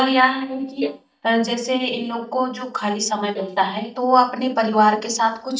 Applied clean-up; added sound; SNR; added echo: neural mask model DeepFilterNet 3.